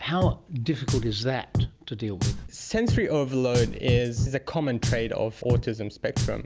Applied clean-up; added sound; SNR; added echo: none; Drum; 2 dB; none.